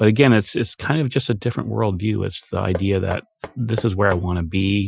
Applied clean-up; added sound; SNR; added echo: classical method Wiener filter.